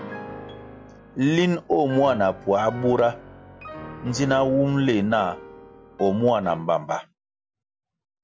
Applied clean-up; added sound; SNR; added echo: none; Piano; 16 dB; none.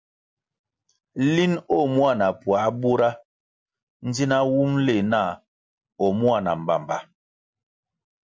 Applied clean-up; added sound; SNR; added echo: none; none; none; none.